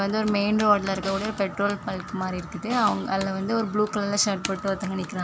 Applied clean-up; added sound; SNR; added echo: none; Snare drum + Computer keyboard; 16 dB; none.